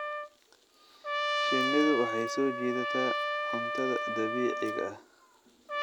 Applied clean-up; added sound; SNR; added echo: none; Trumpet; 0 dB; none.